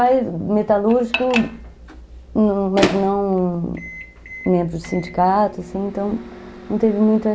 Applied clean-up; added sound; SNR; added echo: none; Microwave oven; 11 dB; none.